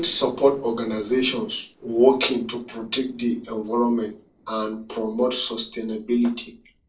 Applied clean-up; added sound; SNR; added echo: neural separator model SepFormer DNS4.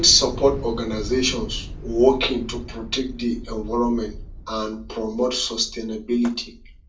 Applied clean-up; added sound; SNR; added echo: none; Thunder / Explosion; 12 dB; reverberation time 0.2 s.